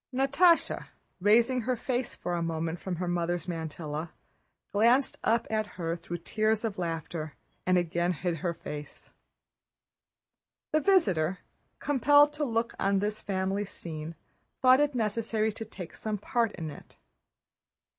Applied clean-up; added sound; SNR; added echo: none; none; none; none.